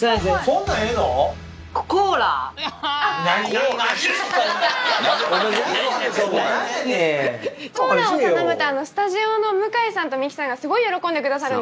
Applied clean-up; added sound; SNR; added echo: none; none; none; none.